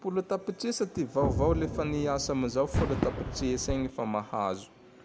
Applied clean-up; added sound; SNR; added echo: none; Fireworks + Explosion; 5 dB; none.